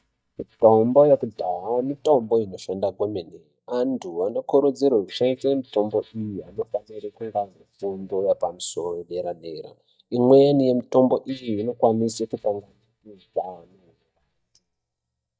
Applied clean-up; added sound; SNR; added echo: neural mask model DeepFilterNet 3.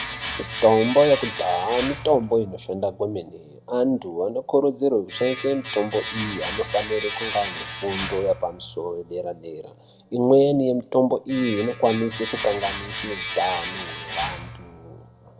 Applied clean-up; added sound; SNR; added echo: none; Domestic sounds, home sounds; 9 dB; reverberation time 0.6 s.